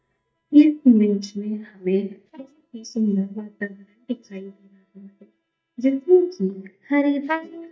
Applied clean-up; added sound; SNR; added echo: neural mask model DeepFilterNet 3.